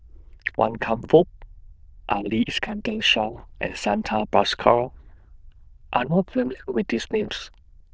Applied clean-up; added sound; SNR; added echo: neural diffusion model UNIVERSE++.